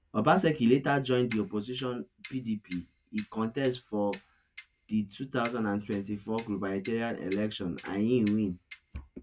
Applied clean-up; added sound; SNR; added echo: none; Clock; 14 dB; none.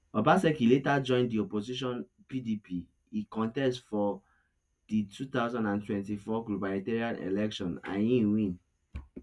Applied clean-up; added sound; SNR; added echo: none; none; none; none.